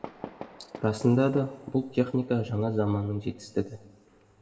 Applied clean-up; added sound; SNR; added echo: none; Fireworks; 19 dB; reverberation time 1.7 s.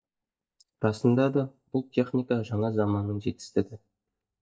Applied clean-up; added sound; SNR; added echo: neural mask model DeepFilterNet 3.